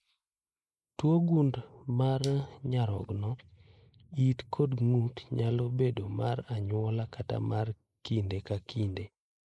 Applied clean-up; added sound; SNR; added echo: neural mask model Resemble Enhance denoiser.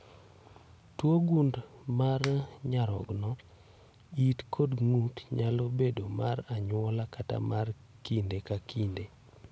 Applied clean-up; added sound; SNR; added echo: none; Finger snapping; 15 dB; none.